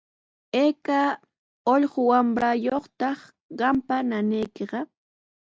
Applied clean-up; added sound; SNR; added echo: none; none; none; none.